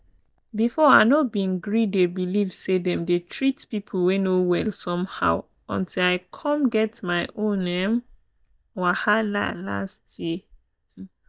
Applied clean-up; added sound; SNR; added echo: neural mask model DeepFilterNet 3.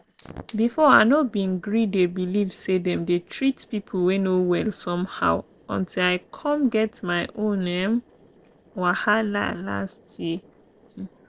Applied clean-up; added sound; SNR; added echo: neural separator model SepFormer DNS4.